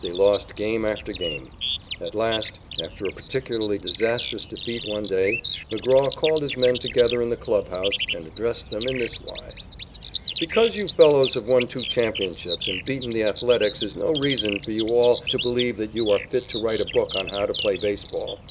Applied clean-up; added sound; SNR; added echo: none; Bird vocalization, bird call, bird song; 9 dB; none.